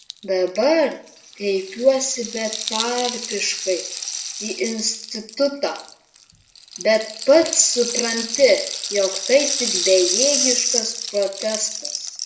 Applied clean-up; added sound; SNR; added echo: none; Rattle (instrument); 5 dB; reverberation time 0.5 s.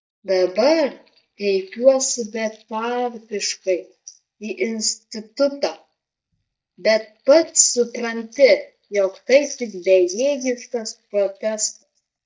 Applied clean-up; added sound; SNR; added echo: neural mask model DeepFilterNet 3.